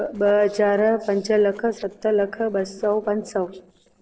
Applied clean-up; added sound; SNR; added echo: neural separator model SepFormer DNS4.